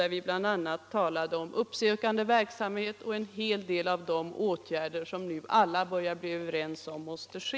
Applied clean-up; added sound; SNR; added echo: none; none; none; none.